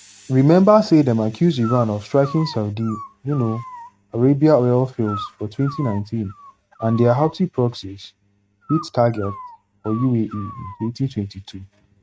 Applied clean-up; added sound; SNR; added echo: neural mask model RNNoise.